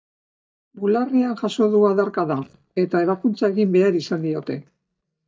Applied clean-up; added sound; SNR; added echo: neural mask model DeepFilterNet 3.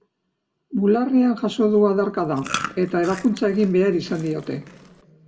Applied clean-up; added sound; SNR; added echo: none; Chewing, mastication; 14 dB; reverberation time 2.1 s.